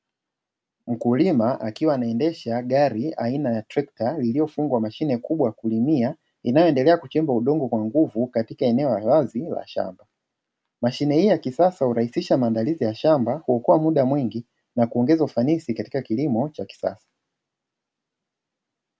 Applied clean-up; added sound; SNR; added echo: none; none; none; none.